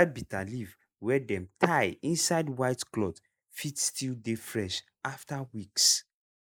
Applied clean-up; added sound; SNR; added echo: neural mask model Resemble Enhance denoiser.